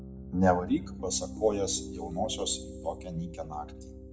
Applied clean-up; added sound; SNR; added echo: none; Piano; 10 dB; reverberation time 0.4 s.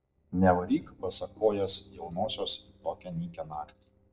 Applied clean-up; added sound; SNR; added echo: neural separator model SepFormer DNS4.